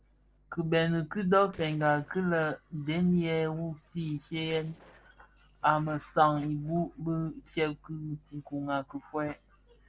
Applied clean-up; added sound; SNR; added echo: neural separator model SepFormer DNS4.